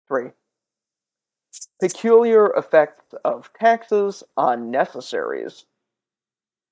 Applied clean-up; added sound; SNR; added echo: neural mask model DeepFilterNet 3.